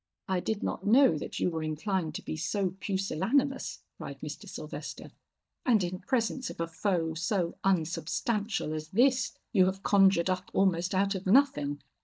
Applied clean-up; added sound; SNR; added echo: neural mask model DeepFilterNet 3.